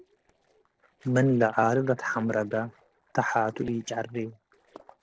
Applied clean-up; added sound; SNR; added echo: neural separator model SepFormer DNS4.